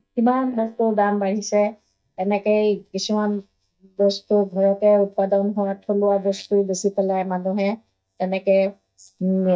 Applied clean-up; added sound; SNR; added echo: neural mask model DeepFilterNet 3.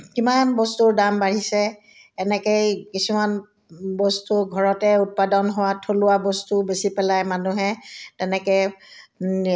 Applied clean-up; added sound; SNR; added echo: none; none; none; none.